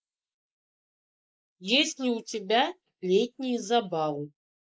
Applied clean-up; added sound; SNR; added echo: neural mask model Resemble Enhance denoiser.